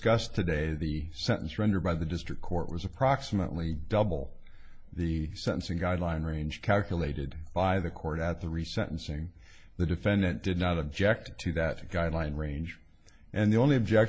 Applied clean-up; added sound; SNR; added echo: none; none; none; none.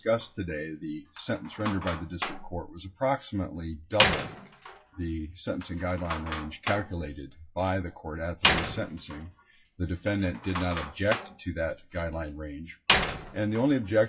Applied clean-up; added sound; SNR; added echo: classical method WPE with log-MMSE.